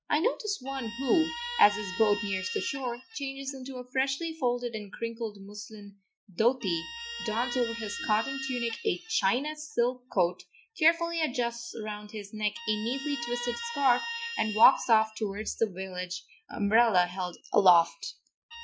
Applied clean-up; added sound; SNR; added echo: classical method Wiener filter.